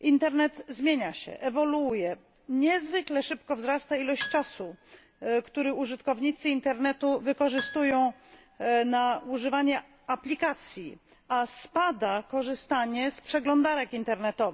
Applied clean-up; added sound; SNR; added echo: none; Piano; 15 dB; none.